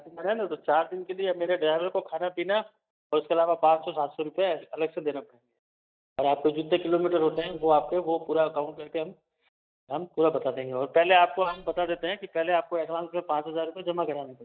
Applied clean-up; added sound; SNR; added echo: neural mask model DeepFilterNet 3.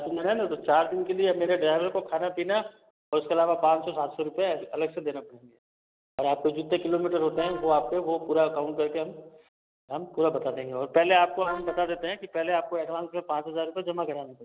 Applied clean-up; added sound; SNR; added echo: neural separator model SepFormer DNS4.